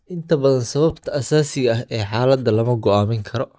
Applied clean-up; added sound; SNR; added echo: neural mask model DeepFilterNet 3.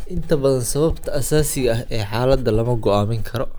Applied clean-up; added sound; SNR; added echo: none; Writing; 5 dB; none.